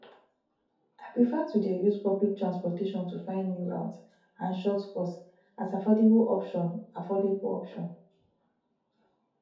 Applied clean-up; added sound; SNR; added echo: none; none; none; reverberation time 0.5 s.